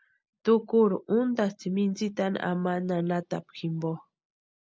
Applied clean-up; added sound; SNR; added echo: none; none; none; none.